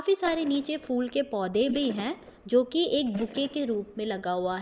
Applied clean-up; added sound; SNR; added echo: neural mask model Resemble Enhance denoiser.